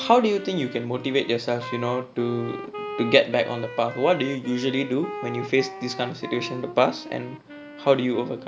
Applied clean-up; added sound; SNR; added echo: none; Wind instrument, woodwind instrument; 13 dB; none.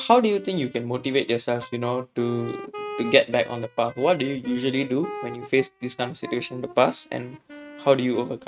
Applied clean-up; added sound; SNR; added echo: neural mask model RNNoise.